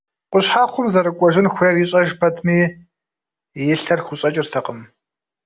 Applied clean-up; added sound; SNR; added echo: none; none; none; none.